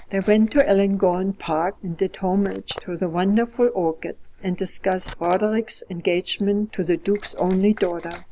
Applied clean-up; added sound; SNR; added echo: none; Liquid; 16 dB; none.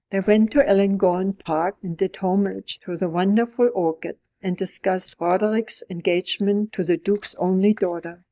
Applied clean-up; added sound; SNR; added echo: neural mask model DeepFilterNet 3.